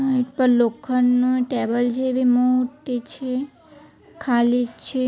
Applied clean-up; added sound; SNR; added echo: none; none; none; none.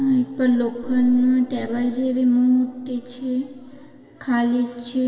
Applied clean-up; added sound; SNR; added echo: none; Piano; 19 dB; reverberation time 2.3 s.